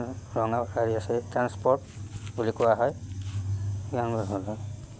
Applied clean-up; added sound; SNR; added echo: none; none; none; none.